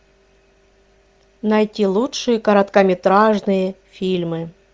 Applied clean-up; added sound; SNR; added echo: none; none; none; none.